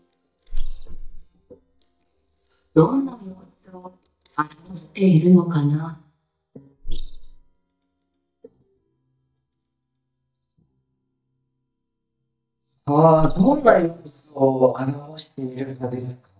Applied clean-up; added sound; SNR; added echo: neural mask model DeepFilterNet 3.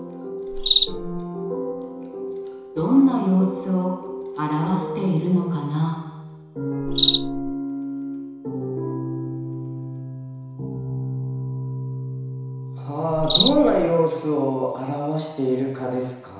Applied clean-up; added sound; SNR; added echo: none; Cricket; 4 dB; reverberation time 1.0 s.